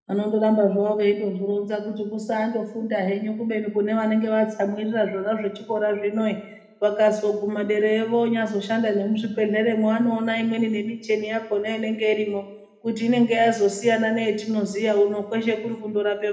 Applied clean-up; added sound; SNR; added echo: none; none; none; reverberation time 0.8 s.